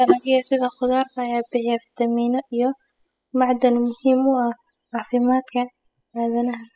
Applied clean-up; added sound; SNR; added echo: classical method spectral subtraction.